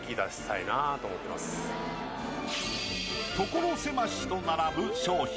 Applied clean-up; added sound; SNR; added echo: none; none; none; none.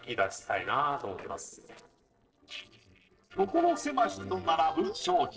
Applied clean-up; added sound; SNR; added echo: neural separator model SepFormer DNS4.